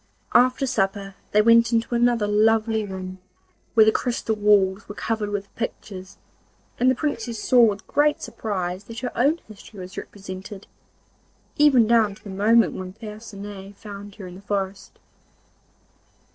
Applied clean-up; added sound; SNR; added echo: neural separator model SepFormer DNS4.